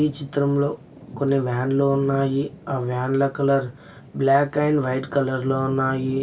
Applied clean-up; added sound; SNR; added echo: none; Thunder / Rain; 18 dB; reverberation time 0.2 s.